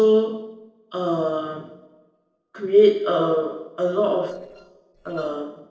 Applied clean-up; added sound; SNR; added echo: neural separator model SepFormer DNS4.